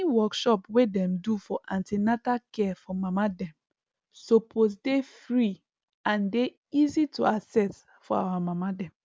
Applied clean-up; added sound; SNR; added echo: none; none; none; none.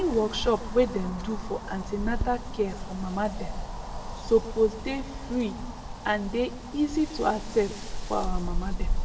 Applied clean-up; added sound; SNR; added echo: none; Wind; 4 dB; reverberation time 0.9 s.